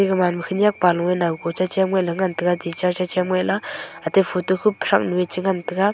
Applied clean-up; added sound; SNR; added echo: none; none; none; none.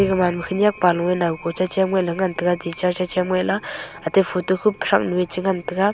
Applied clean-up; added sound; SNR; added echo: none; Clock; 20 dB; none.